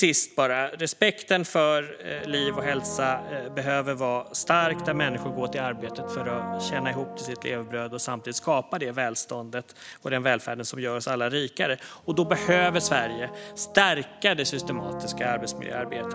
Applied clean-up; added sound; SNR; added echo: none; Brass instrument; 11 dB; none.